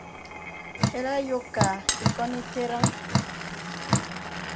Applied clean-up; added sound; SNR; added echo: none; Drip + Glass; -4 dB; none.